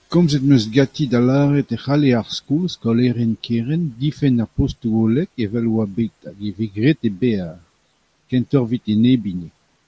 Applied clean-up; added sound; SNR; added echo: none; none; none; none.